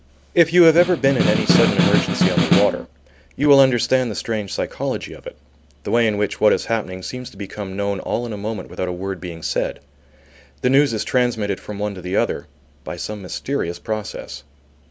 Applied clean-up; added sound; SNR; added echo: none; Snare drum; -2 dB; none.